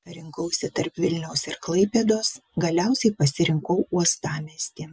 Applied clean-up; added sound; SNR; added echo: none; none; none; none.